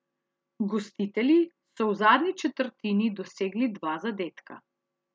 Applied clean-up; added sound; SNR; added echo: none; none; none; none.